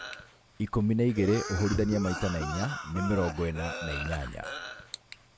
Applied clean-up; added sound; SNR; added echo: none; Cough; 9 dB; none.